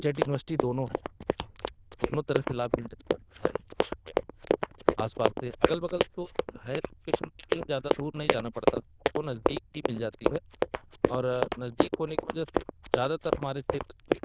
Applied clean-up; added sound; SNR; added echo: neural diffusion model UNIVERSE++.